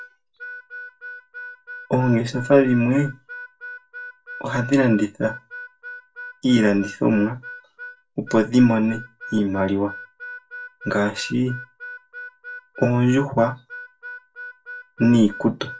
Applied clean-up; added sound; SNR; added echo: none; Harmonica; 16 dB; reverberation time 0.2 s.